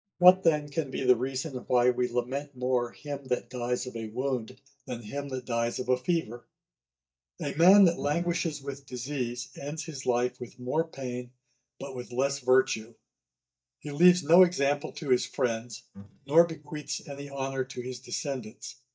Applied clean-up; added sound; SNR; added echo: neural mask model DeepFilterNet 3.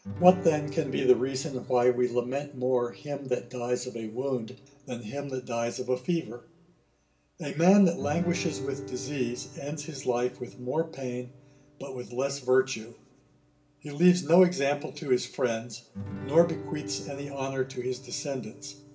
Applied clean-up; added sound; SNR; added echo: none; Guitar; 16 dB; reverberation time 0.5 s.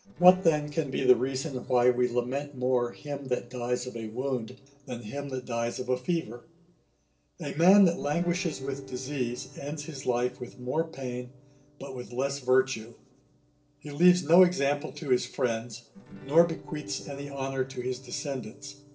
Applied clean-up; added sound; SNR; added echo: neural separator model SepFormer DNS4.